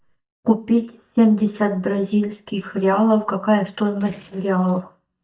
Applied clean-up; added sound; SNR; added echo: neural mask model DeepFilterNet 3.